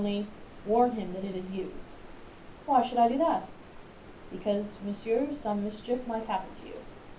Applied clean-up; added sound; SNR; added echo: none; Stream; 15 dB; reverberation time 0.3 s.